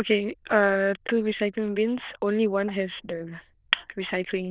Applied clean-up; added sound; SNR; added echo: neural diffusion model UNIVERSE++.